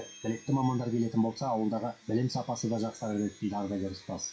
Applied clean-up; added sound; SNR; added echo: classical method WPE with log-MMSE.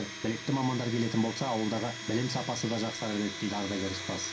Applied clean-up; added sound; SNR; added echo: none; Domestic sounds, home sounds; 8 dB; reverberation time 0.3 s.